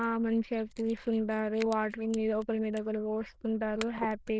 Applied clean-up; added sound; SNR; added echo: neural diffusion model UNIVERSE++.